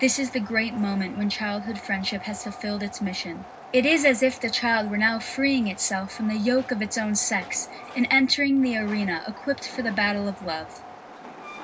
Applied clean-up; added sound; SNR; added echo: none; Train; 16 dB; reverberation time 0.2 s.